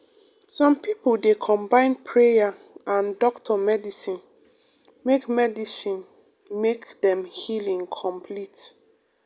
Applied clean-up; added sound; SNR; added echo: none; none; none; none.